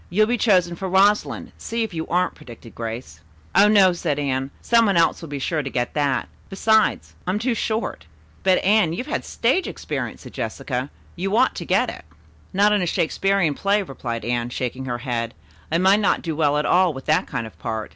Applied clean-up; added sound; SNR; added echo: none; none; none; none.